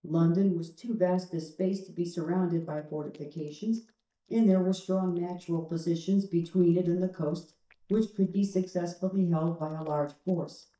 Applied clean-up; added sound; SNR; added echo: neural mask model DeepFilterNet 3.